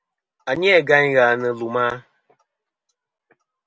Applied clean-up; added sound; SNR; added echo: none; none; none; none.